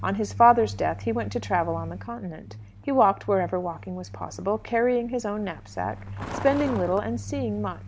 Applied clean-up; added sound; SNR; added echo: none; Truck; 12 dB; none.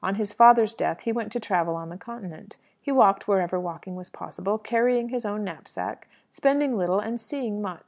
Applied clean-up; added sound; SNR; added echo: none; none; none; none.